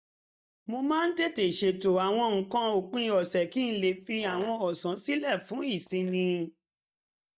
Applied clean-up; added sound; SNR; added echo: neural mask model DeepFilterNet 3.